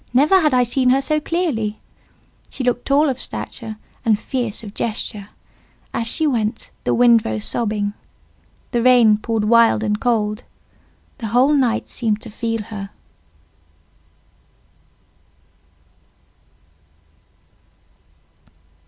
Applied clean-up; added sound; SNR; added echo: none; none; none; none.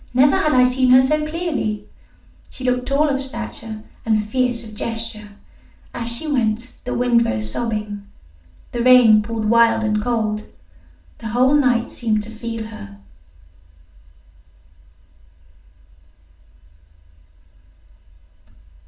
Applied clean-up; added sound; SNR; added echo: none; none; none; reverberation time 0.4 s.